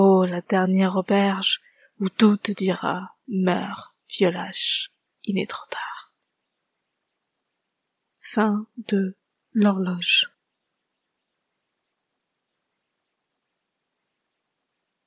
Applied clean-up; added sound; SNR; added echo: none; none; none; none.